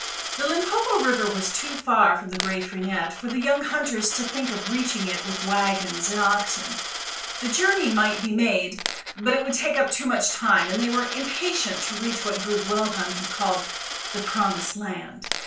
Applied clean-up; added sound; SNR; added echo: none; Coin (dropping); 8 dB; reverberation time 0.3 s.